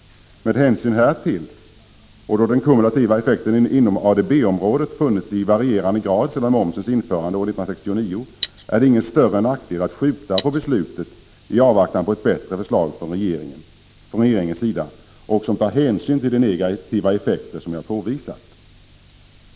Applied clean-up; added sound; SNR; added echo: none; Cutlery, silverware; 14 dB; none.